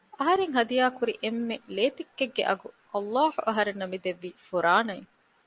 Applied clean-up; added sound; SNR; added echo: none; none; none; none.